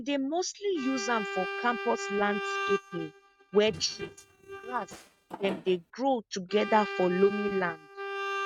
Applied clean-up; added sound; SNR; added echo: neural mask model RNNoise.